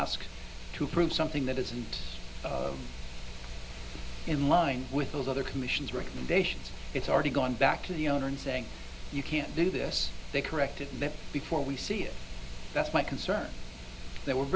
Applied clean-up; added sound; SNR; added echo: none; none; none; none.